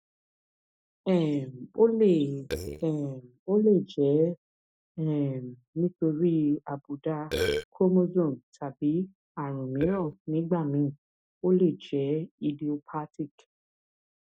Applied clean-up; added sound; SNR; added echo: neural mask model DeepFilterNet 3.